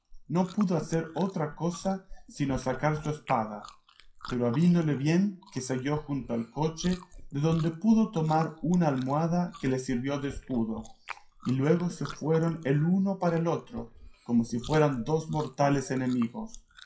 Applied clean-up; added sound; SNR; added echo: classical method WPE with log-MMSE.